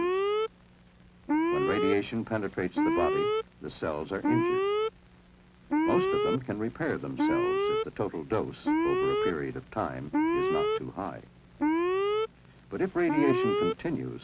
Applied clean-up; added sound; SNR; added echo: none; Alarm; -4 dB; none.